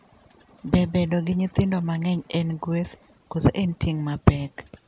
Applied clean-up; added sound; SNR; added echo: none; Wild animals; 16 dB; none.